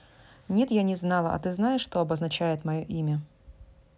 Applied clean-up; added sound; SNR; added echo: none; none; none; none.